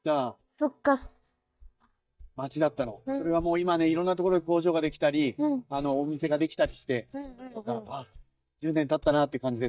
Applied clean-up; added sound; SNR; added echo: neural mask model DeepFilterNet 3.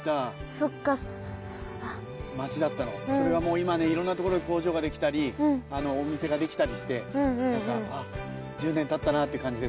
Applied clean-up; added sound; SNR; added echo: none; none; none; none.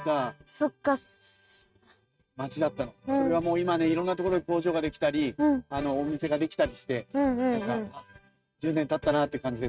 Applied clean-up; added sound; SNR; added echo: neural mask model RNNoise.